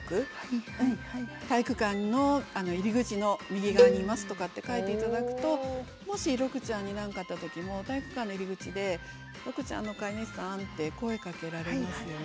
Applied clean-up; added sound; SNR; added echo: none; Cowbell; -4 dB; none.